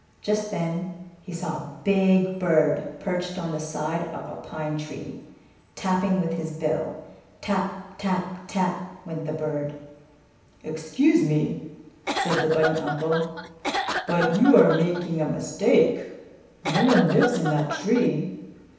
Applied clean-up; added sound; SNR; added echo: none; Cough; 5 dB; reverberation time 0.9 s.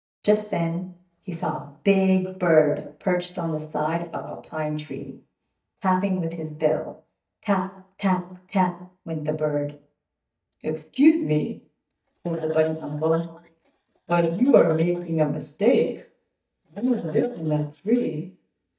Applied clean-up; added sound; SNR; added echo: neural mask model DeepFilterNet 3.